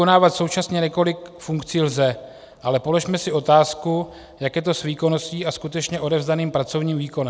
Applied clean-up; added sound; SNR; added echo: none; none; none; none.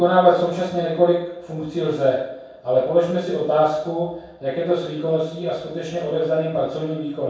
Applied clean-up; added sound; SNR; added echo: none; none; none; reverberation time 0.7 s.